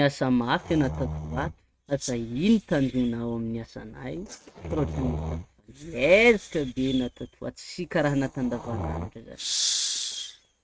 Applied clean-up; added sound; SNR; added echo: neural mask model RNNoise.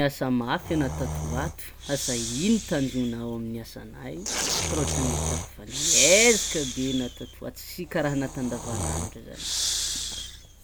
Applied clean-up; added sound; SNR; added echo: none; Breathing + Tearing; 2 dB; none.